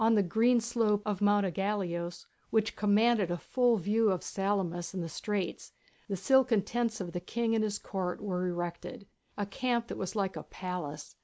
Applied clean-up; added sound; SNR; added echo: none; none; none; none.